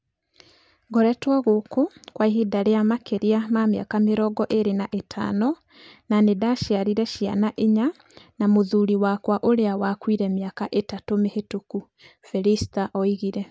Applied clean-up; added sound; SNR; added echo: none; none; none; none.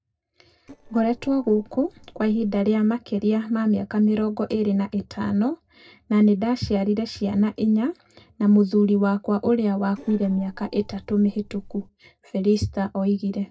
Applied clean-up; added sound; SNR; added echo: neural separator model SepFormer DNS4.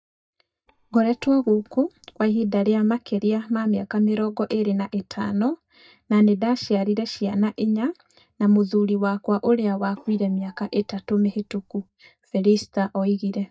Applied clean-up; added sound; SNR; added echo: neural mask model DeepFilterNet 3.